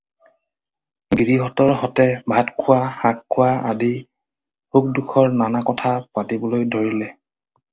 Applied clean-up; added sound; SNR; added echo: none; none; none; none.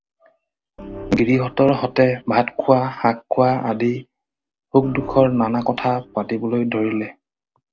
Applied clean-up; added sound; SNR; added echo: none; Organ; 18 dB; none.